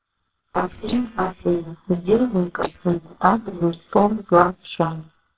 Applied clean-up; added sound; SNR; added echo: neural separator model SepFormer WHAMR!.